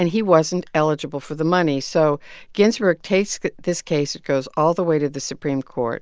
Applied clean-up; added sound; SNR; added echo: none; none; none; none.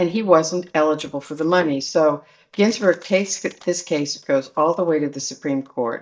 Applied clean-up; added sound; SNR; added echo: neural mask model DeepFilterNet 3.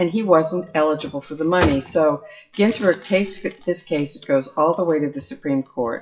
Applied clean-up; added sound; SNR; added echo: classical method WPE with log-MMSE.